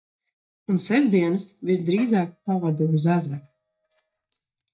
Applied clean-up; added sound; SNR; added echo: neural mask model DeepFilterNet 3.